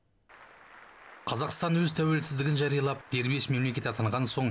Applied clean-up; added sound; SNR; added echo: none; none; none; none.